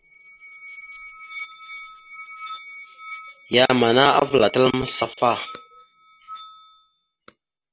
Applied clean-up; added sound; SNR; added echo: none; Musical instrument; 16 dB; none.